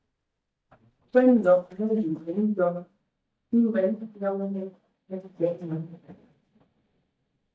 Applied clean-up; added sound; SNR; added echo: neural mask model DeepFilterNet 3.